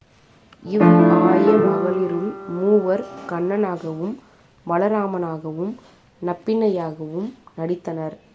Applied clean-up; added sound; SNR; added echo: none; Piano; -4 dB; none.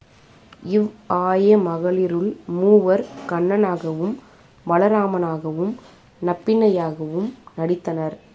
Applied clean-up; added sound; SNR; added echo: none; none; none; none.